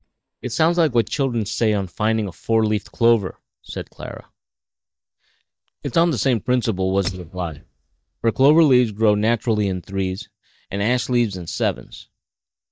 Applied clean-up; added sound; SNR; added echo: neural mask model DeepFilterNet 3.